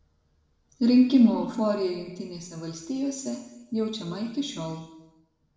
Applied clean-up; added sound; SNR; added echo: none; none; none; reverberation time 1.0 s.